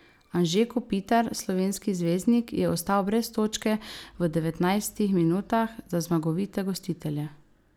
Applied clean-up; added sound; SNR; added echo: none; none; none; none.